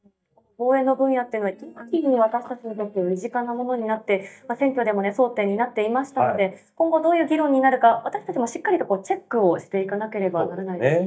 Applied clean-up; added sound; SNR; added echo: neural mask model DeepFilterNet 3.